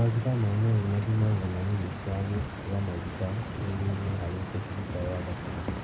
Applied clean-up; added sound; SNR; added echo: none; Stream; 7 dB; reverberation time 0.2 s.